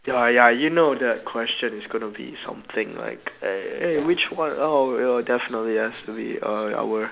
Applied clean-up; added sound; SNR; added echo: none; none; none; none.